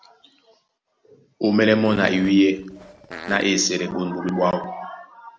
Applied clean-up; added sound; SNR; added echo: none; Fart; 17 dB; none.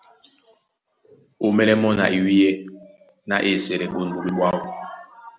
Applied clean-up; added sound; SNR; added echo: none; none; none; none.